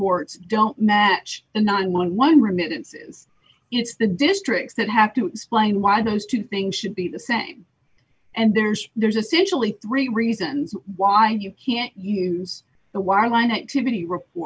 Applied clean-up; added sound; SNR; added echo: none; none; none; none.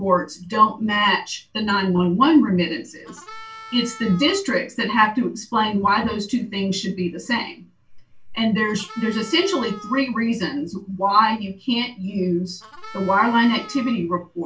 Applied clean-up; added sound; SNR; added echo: none; Harmonica; 18 dB; reverberation time 0.2 s.